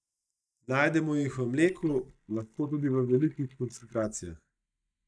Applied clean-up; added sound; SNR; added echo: neural mask model DeepFilterNet 3.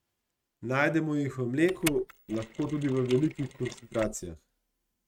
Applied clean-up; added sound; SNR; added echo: neural mask model RNNoise.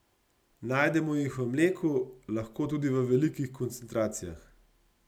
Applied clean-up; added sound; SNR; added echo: none; none; none; none.